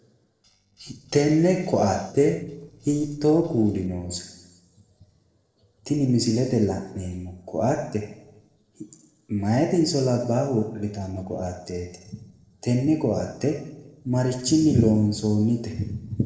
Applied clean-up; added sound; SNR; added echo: neural separator model SepFormer DNS4.